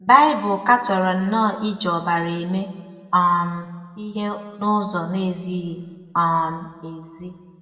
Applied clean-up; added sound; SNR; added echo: none; none; none; reverberation time 1.4 s.